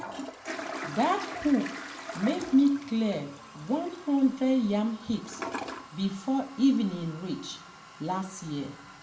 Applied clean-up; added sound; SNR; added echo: none; Toilet flush; 13 dB; reverberation time 0.5 s.